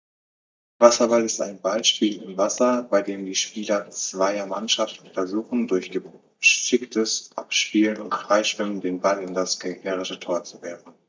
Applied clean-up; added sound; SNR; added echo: neural mask model DeepFilterNet 3.